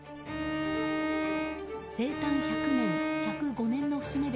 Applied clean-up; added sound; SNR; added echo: none; Bowed string instrument; -1 dB; none.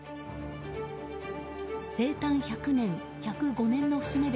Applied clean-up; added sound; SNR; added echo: none; none; none; none.